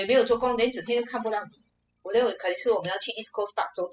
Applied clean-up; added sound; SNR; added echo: classical method spectral subtraction.